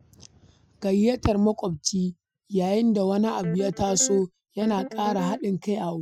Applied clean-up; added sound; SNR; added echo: classical method Wiener filter.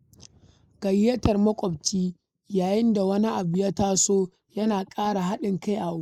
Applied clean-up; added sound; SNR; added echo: neural mask model Resemble Enhance denoiser.